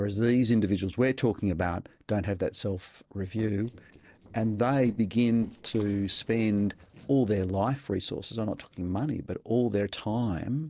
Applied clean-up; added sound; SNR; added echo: neural separator model SepFormer DNS4.